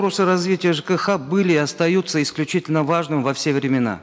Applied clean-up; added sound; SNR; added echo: none; none; none; none.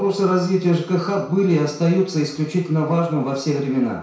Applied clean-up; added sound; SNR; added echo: none; none; none; reverberation time 0.6 s.